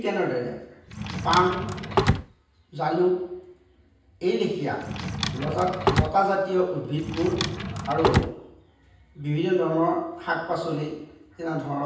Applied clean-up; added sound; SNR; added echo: none; Drawer open or close; 1 dB; reverberation time 0.9 s.